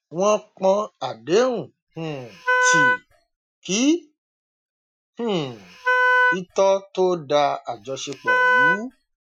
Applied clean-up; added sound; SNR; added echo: classical method Wiener filter.